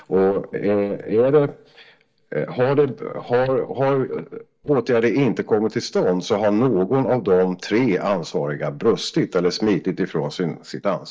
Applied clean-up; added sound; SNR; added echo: neural mask model DeepFilterNet 3.